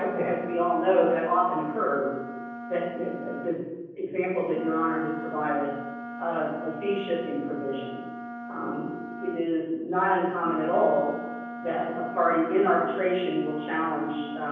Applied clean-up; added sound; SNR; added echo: none; Wind instrument, woodwind instrument; 11 dB; reverberation time 1.1 s.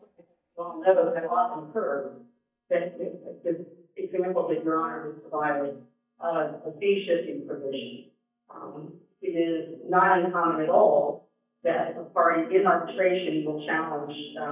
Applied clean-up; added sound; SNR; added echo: neural mask model DeepFilterNet 3.